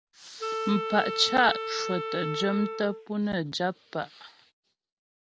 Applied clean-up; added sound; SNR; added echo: none; Wind instrument, woodwind instrument; 5 dB; none.